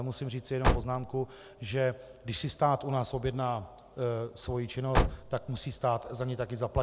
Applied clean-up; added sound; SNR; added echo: none; Car; 0 dB; none.